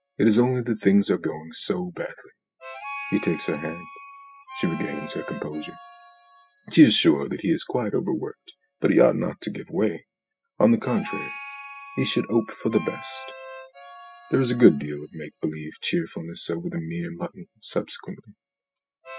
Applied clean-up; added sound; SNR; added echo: classical method spectral subtraction.